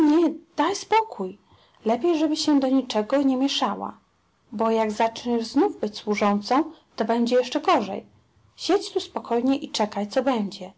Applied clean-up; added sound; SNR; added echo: none; none; none; none.